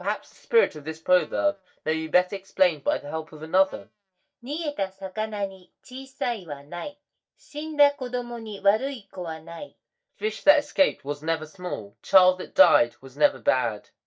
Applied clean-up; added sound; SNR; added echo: neural mask model DeepFilterNet 3.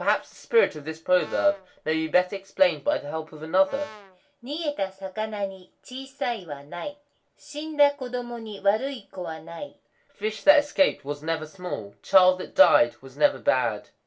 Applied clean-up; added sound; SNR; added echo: none; Brass instrument; 19 dB; reverberation time 0.2 s.